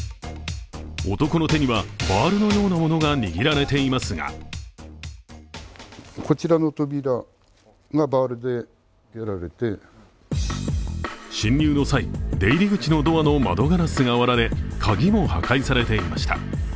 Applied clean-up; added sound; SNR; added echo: none; none; none; none.